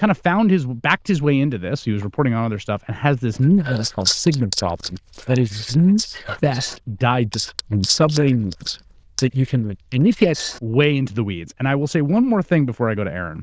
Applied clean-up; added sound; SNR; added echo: neural diffusion model UNIVERSE++.